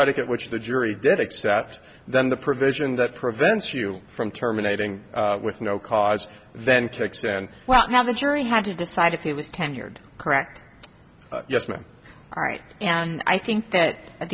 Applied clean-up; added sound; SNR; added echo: none; none; none; none.